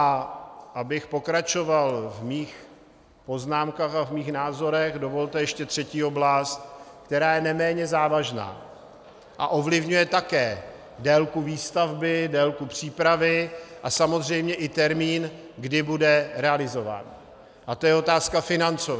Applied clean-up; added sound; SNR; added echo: none; none; none; none.